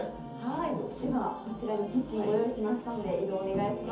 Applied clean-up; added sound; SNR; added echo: none; none; none; reverberation time 0.5 s.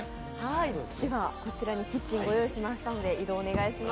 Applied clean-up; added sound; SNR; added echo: none; none; none; none.